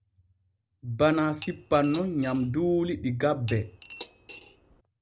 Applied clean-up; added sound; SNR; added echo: none; Cutlery, silverware / Dishes, pots, and pans; 19 dB; none.